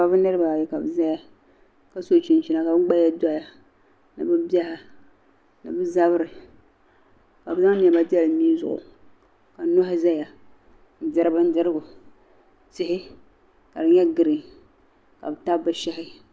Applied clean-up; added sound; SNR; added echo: none; none; none; none.